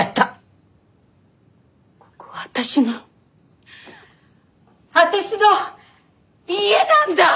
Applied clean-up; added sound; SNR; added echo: none; none; none; none.